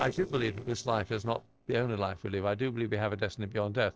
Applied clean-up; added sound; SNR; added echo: neural separator model SepFormer DNS4.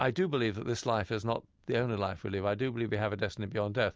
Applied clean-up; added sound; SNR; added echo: none; none; none; none.